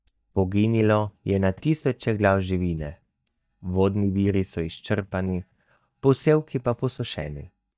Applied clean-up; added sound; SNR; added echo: neural mask model DeepFilterNet 3.